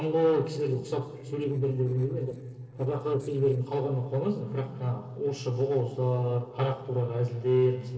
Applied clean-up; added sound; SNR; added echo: neural separator model SepFormer DNS4.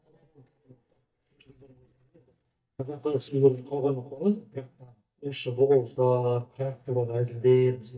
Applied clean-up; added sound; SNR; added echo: neural mask model DeepFilterNet 3.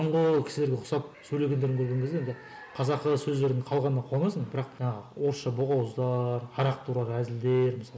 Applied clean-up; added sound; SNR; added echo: none; none; none; none.